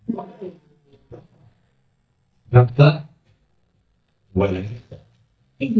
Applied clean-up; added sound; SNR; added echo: neural mask model DeepFilterNet 3.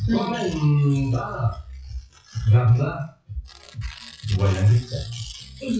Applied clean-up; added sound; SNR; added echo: classical method WPE with log-MMSE.